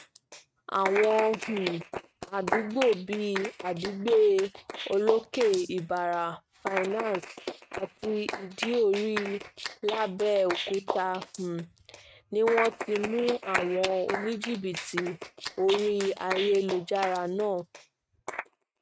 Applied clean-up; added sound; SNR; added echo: neural mask model RNNoise.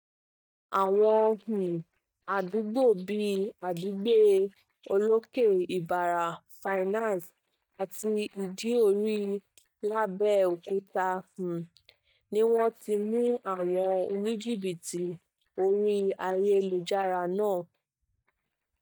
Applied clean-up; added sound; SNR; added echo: neural mask model DeepFilterNet 3.